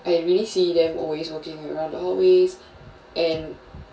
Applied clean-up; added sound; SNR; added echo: none; none; none; reverberation time 0.2 s.